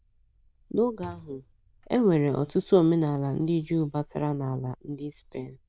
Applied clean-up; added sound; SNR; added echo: neural diffusion model UNIVERSE++.